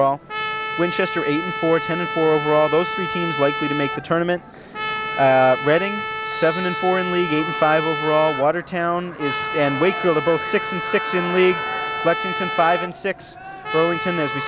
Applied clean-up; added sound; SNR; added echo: none; Trumpet; 6 dB; none.